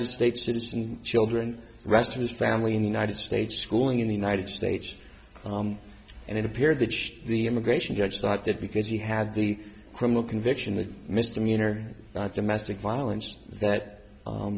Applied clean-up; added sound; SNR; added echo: none; none; none; none.